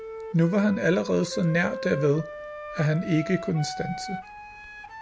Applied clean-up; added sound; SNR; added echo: none; Wind instrument, woodwind instrument; 11 dB; none.